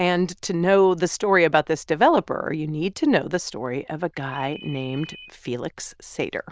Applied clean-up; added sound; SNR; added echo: neural diffusion model UNIVERSE++.